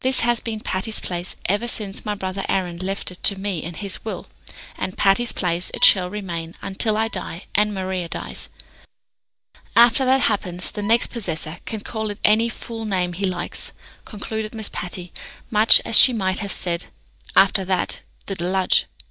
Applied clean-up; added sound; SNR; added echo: neural mask model DeepFilterNet 3.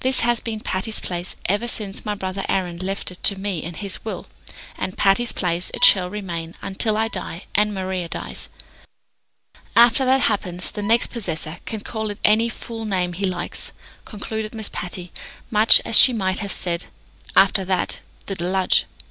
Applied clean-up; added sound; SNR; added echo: none; Bowed string instrument; 19 dB; none.